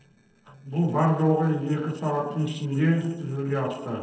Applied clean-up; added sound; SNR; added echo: neural separator model SepFormer DNS4.